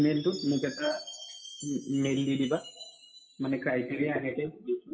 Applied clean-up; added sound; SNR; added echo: classical method WPE with log-MMSE.